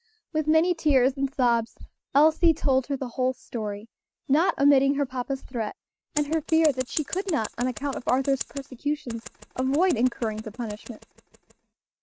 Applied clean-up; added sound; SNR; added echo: neural mask model RNNoise.